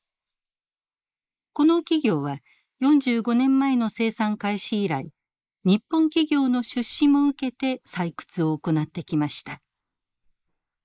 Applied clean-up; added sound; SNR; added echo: neural mask model Resemble Enhance denoiser.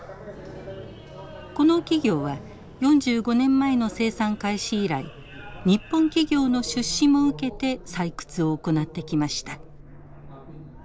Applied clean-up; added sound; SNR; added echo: none; Aircraft; 19 dB; none.